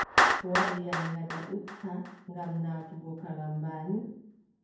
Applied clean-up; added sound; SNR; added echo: none; Clapping; -3 dB; reverberation time 0.9 s.